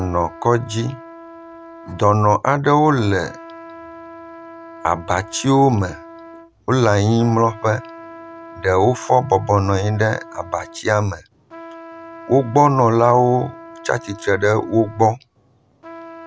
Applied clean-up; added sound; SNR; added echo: none; Trumpet; 19 dB; none.